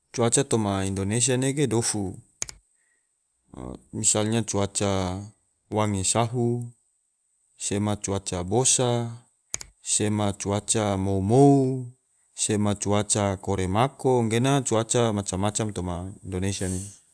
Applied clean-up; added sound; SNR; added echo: none; Finger snapping; 17 dB; none.